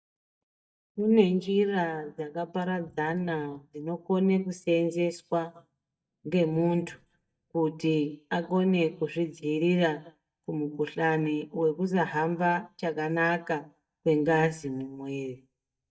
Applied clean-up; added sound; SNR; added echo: neural mask model DeepFilterNet 3.